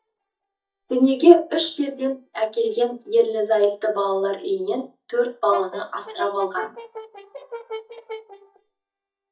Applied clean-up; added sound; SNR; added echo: neural mask model DeepFilterNet 3.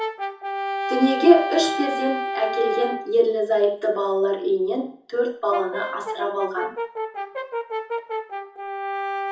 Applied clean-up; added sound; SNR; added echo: none; Brass instrument; 6 dB; reverberation time 0.6 s.